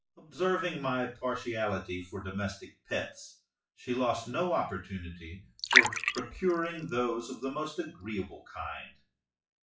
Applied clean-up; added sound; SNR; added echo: classical method WPE with log-MMSE.